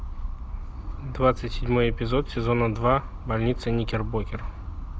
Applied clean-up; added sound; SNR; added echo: none; none; none; none.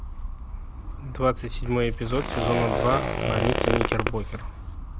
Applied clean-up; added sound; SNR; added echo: none; Zipper (clothing); 0 dB; none.